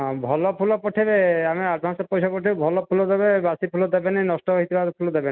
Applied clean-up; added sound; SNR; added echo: none; none; none; none.